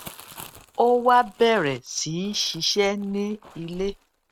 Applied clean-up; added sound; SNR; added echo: neural mask model RNNoise.